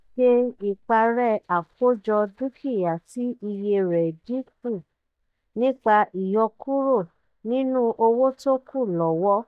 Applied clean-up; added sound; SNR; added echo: neural mask model DeepFilterNet 3.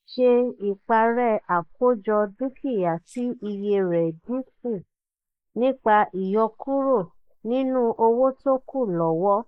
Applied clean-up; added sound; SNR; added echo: neural mask model Resemble Enhance denoiser.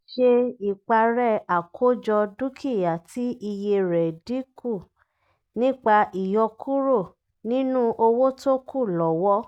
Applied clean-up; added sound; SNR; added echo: none; none; none; none.